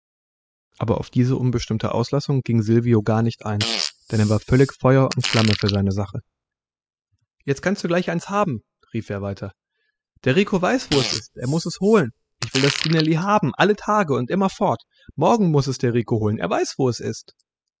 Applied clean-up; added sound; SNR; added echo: classical method spectral subtraction.